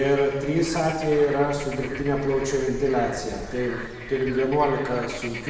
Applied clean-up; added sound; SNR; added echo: none; Bird / Frog; 12 dB; reverberation time 1.2 s.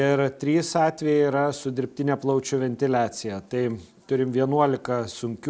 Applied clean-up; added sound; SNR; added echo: none; none; none; none.